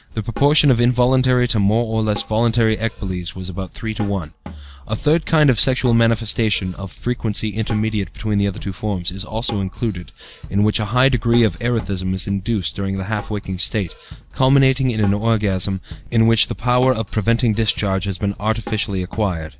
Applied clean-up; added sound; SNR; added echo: none; Drum kit; 20 dB; none.